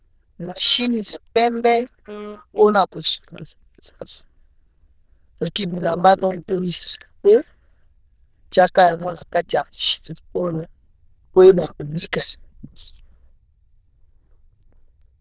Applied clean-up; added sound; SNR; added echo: neural diffusion model UNIVERSE++.